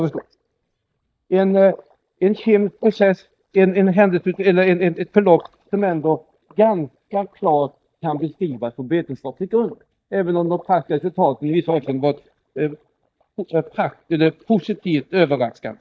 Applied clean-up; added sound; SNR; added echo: neural mask model DeepFilterNet 3.